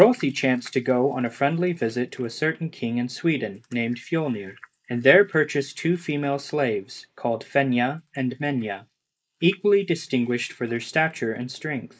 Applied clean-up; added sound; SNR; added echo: neural mask model Resemble Enhance denoiser.